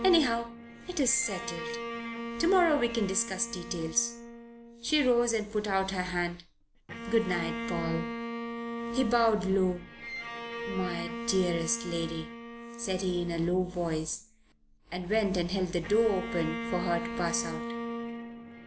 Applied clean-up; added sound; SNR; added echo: none; Bowed string instrument; 8 dB; none.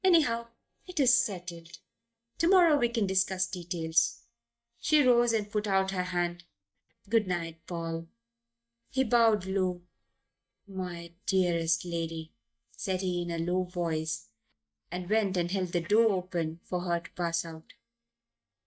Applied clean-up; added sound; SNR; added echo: neural mask model DeepFilterNet 3.